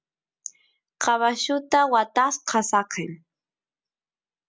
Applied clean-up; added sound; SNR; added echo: none; none; none; none.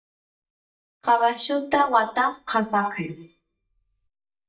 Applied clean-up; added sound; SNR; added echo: neural mask model DeepFilterNet 3.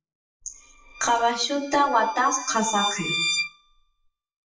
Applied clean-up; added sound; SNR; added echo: classical method WPE with log-MMSE.